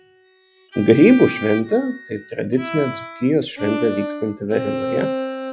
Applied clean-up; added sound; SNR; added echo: classical method log-MMSE.